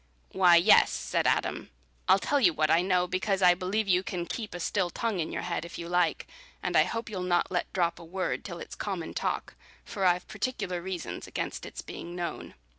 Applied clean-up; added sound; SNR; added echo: none; none; none; none.